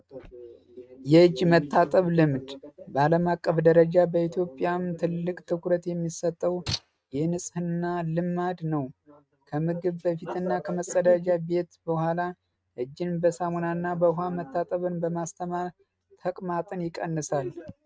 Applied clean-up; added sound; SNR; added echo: neural mask model RNNoise.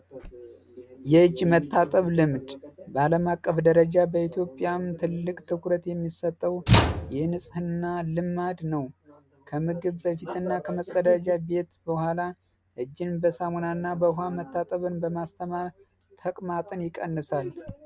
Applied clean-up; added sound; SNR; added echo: none; Slam / Tools; -2 dB; none.